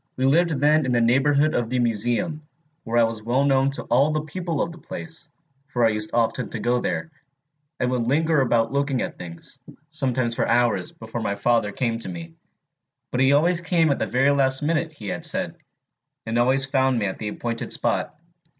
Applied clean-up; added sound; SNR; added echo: none; none; none; none.